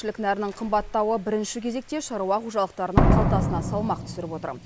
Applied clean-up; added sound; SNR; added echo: none; Slam; 0 dB; none.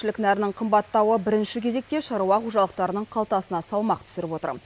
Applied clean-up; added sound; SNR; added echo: none; none; none; none.